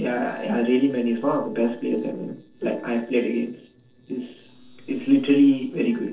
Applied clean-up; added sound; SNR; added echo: neural separator model SepFormer DNS4.